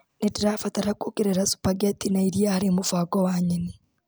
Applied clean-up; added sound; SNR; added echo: none; none; none; none.